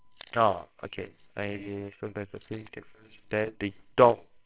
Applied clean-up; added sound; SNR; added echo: neural separator model SepFormer WHAMR!.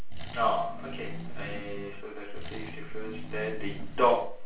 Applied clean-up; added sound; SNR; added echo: none; Accelerating, revving, vroom; 14 dB; reverberation time 0.3 s.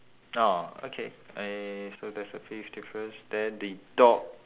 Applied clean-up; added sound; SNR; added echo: none; none; none; none.